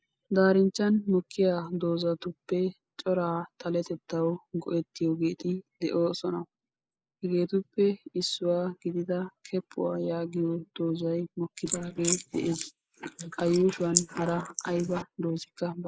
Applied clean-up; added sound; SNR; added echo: neural mask model Resemble Enhance denoiser.